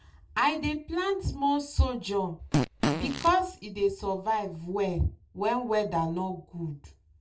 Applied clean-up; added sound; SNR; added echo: none; Fart; 1 dB; reverberation time 0.2 s.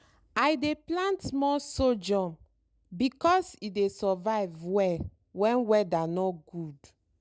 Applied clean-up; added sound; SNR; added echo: none; none; none; none.